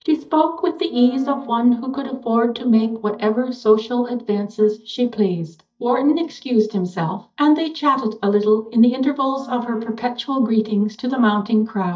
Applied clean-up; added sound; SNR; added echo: neural mask model DeepFilterNet 3.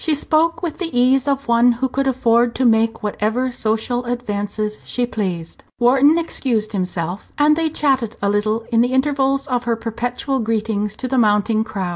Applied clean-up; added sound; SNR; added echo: none; none; none; none.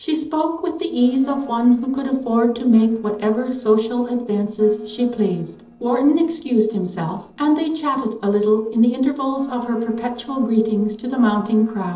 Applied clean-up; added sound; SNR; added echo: neural separator model SepFormer DNS4.